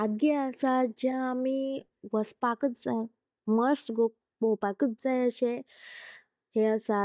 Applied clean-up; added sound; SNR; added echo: neural mask model DeepFilterNet 3.